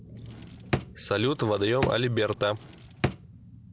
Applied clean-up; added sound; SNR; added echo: none; Drawer open or close; 6 dB; none.